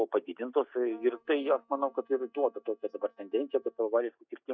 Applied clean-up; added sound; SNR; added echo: neural mask model DeepFilterNet 3.